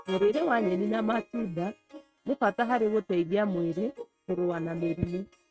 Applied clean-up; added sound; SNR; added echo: neural mask model RNNoise.